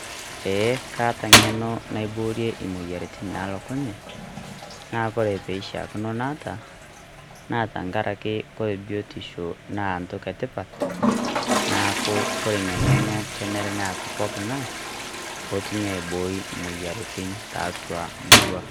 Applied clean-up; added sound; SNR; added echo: none; Toilet flush; -2 dB; none.